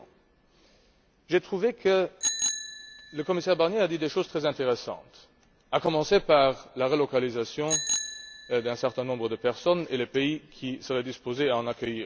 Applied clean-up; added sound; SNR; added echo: none; Bicycle bell; 11 dB; none.